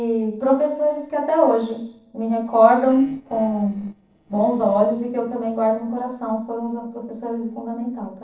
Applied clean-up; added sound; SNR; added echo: neural separator model SepFormer DNS4.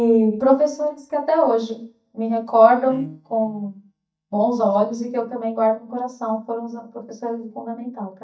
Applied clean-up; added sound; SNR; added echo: neural mask model DeepFilterNet 3.